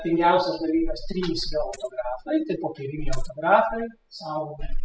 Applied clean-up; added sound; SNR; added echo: classical method spectral subtraction.